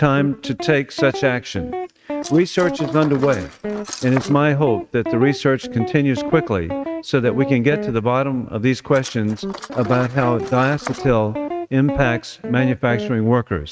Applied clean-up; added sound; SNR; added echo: neural mask model RNNoise.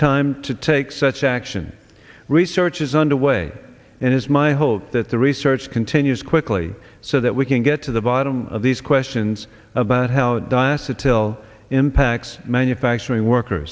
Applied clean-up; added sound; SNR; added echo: none; none; none; none.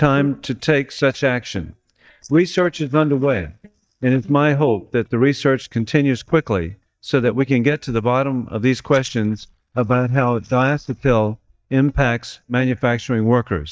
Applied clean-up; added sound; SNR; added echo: neural mask model DeepFilterNet 3.